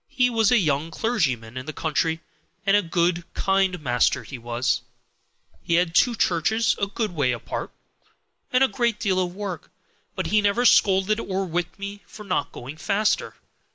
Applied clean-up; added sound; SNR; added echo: none; none; none; none.